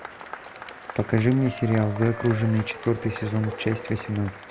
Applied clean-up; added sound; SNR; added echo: none; Applause / Crowd / Cheering; 12 dB; none.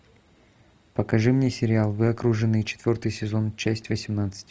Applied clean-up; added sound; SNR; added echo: none; none; none; none.